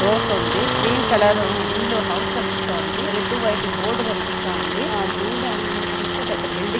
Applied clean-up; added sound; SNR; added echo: none; Tools; -2 dB; none.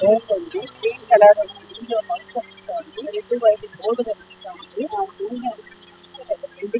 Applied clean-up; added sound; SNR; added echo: classical method spectral subtraction.